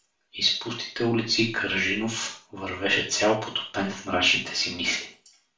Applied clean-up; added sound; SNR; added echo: none; none; none; reverberation time 0.4 s.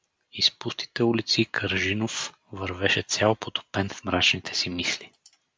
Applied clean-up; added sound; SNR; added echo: none; none; none; none.